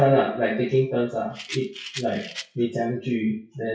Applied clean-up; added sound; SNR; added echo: classical method WPE with log-MMSE.